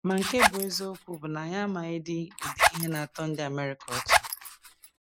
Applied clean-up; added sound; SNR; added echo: neural mask model Resemble Enhance denoiser.